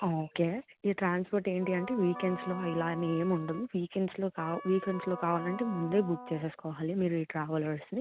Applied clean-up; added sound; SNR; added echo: none; Wind instrument, woodwind instrument + Wind instrument, woodwind instrument; 13 dB; none.